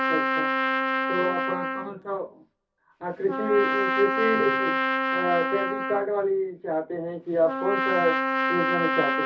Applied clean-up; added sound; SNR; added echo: none; Trumpet; -1 dB; reverberation time 0.3 s.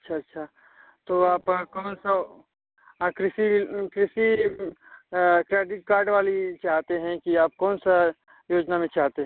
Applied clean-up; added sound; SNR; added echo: none; none; none; none.